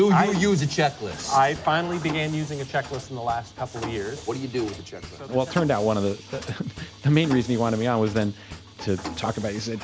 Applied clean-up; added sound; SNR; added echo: none; Mechanisms; 14 dB; none.